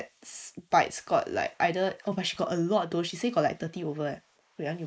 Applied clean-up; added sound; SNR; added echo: neural mask model Resemble Enhance denoiser.